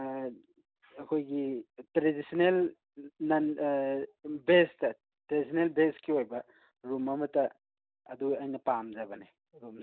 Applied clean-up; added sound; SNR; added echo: none; none; none; none.